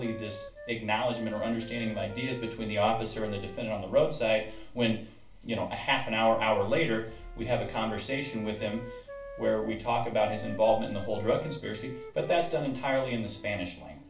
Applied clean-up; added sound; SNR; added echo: none; Wind instrument, woodwind instrument; 16 dB; reverberation time 0.3 s.